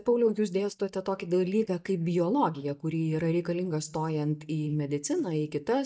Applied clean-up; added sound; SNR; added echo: neural mask model DeepFilterNet 3.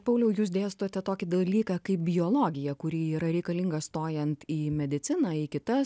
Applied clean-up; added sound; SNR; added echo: none; none; none; none.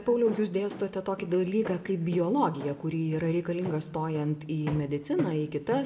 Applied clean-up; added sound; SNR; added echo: none; Walk, footsteps; 15 dB; reverberation time 0.9 s.